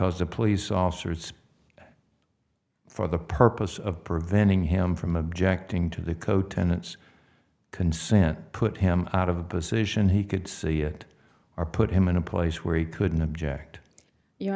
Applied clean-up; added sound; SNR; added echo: none; none; none; none.